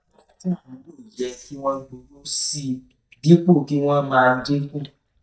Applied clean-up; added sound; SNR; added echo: neural mask model DeepFilterNet 3.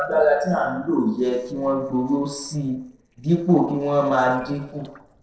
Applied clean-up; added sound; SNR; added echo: neural separator model SepFormer DNS4.